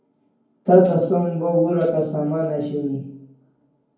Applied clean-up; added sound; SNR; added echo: none; Tambourine; 19 dB; reverberation time 0.9 s.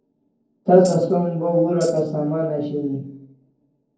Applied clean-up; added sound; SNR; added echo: neural separator model SepFormer DNS4.